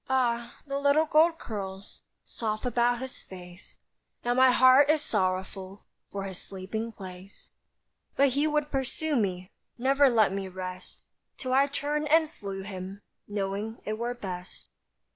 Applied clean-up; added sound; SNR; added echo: none; none; none; none.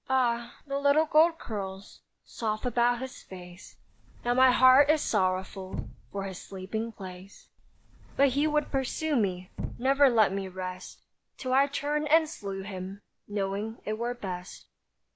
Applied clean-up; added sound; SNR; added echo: none; Sliding door / Slam / Wood; 13 dB; none.